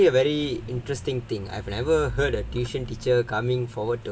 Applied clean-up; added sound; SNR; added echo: none; Zipper (clothing); 12 dB; none.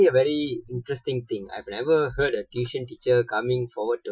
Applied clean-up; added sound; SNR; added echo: classical method Wiener filter.